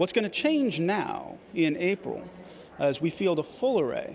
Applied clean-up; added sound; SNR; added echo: none; none; none; none.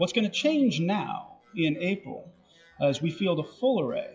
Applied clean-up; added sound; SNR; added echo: classical method WPE with log-MMSE.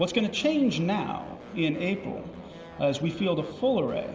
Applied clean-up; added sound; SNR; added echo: none; Guitar; 18 dB; reverberation time 2.9 s.